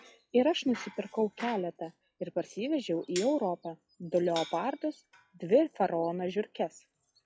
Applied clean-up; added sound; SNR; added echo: classical method log-MMSE.